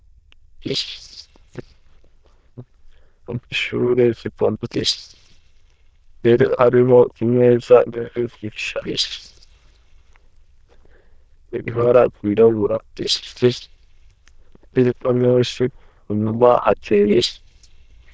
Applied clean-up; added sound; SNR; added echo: neural diffusion model UNIVERSE++.